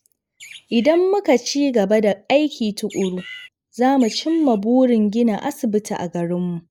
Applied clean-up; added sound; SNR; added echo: neural mask model Resemble Enhance denoiser.